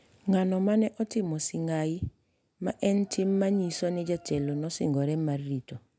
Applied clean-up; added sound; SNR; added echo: none; none; none; none.